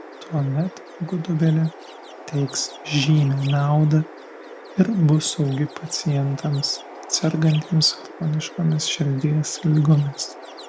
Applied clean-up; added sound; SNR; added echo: none; Chirp, tweet; 18 dB; none.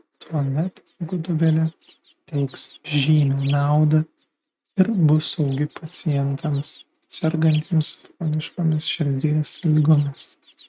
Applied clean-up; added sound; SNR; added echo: neural mask model RNNoise.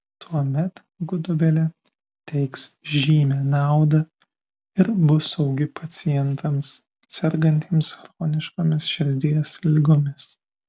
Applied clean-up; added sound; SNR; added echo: none; none; none; none.